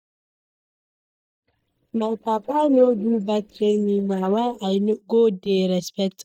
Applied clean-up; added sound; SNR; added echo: neural mask model DeepFilterNet 3.